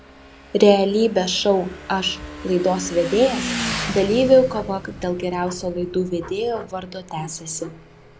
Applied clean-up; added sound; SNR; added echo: none; Motorcycle / Engine; 12 dB; none.